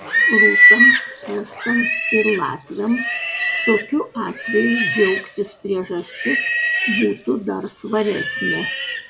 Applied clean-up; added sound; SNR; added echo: none; Livestock, farm animals, working animals; -3 dB; none.